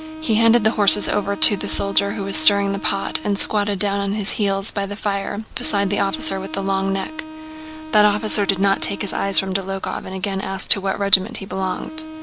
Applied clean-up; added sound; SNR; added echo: none; Wind instrument, woodwind instrument; 14 dB; none.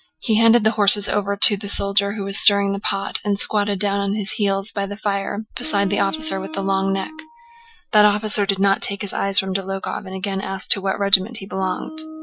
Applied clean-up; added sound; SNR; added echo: classical method Wiener filter.